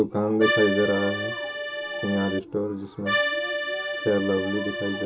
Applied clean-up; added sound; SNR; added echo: none; Accordion; 1 dB; reverberation time 0.2 s.